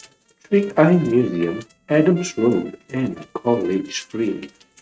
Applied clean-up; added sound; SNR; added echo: neural mask model RNNoise.